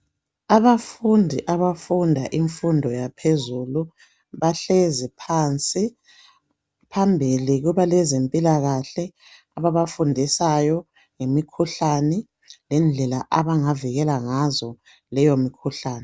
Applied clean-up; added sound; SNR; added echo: none; none; none; none.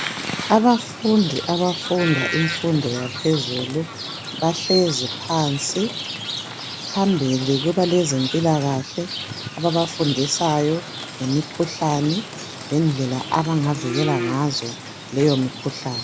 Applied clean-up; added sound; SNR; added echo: none; Rain + Bird vocalization, bird call, bird song; 8 dB; none.